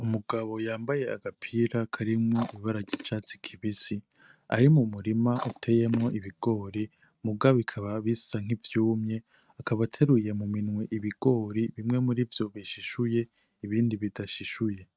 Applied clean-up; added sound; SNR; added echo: neural mask model RNNoise.